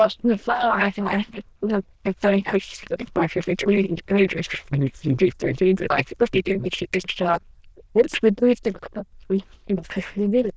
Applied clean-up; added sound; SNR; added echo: neural diffusion model UNIVERSE++.